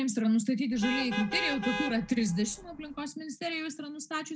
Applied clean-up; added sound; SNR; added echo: none; Vehicle horn, car horn, honking; 7 dB; none.